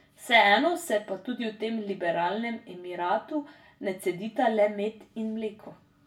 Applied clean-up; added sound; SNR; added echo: none; none; none; reverberation time 0.2 s.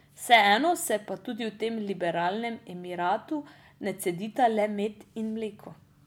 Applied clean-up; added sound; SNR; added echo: none; none; none; none.